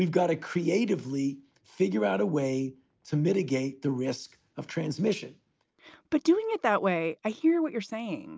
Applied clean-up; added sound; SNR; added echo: none; none; none; none.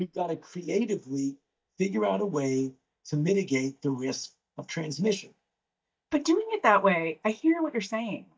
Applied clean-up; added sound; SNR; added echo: neural mask model DeepFilterNet 3.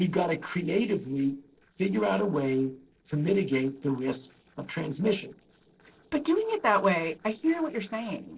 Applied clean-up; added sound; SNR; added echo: neural separator model SepFormer DNS4.